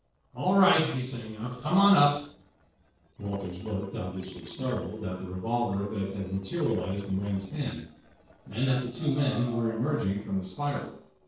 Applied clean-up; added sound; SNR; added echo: neural separator model SepFormer DNS4.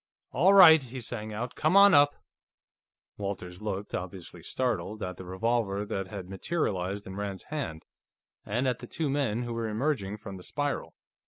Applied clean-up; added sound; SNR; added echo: none; none; none; none.